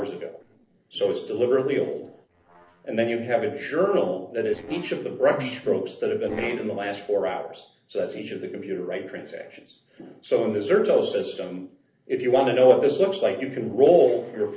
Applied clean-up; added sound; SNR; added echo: neural separator model SepFormer DNS4.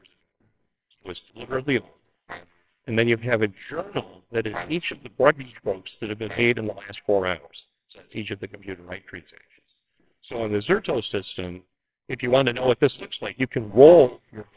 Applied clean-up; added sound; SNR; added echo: neural separator model SepFormer WHAMR!.